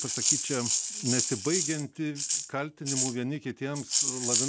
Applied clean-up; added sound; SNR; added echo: none; Rattle (instrument); -3 dB; none.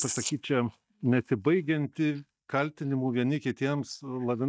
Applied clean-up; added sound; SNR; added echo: neural mask model DeepFilterNet 3.